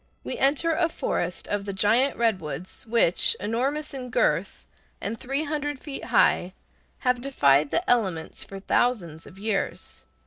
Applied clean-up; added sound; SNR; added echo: neural separator model SepFormer DNS4.